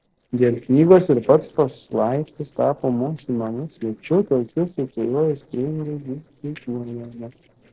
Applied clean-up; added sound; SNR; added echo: neural separator model SepFormer DNS4.